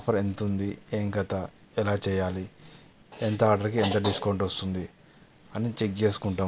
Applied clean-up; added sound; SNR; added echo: none; none; none; none.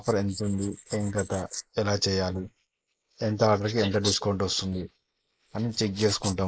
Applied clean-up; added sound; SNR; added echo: neural mask model Resemble Enhance denoiser.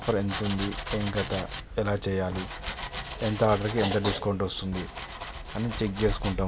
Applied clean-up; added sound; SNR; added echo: none; Domestic sounds, home sounds; 6 dB; none.